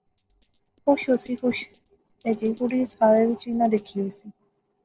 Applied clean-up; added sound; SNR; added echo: neural separator model SepFormer DNS4.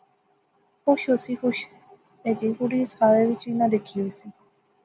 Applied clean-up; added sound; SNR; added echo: none; none; none; none.